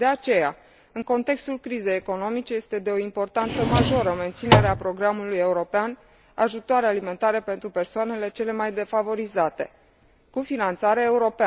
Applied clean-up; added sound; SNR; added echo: none; Drawer open or close; -3 dB; none.